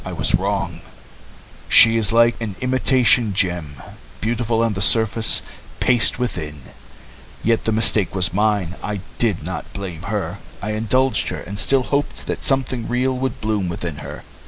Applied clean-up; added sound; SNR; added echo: none; none; none; none.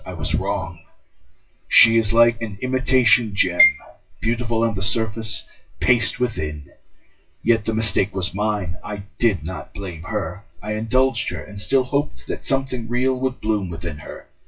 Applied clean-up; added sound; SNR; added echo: classical method WPE with log-MMSE.